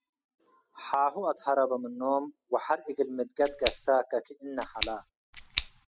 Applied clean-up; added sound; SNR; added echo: classical method spectral subtraction.